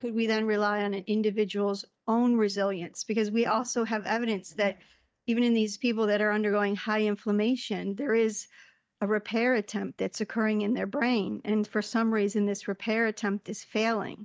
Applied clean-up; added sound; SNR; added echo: neural mask model DeepFilterNet 3.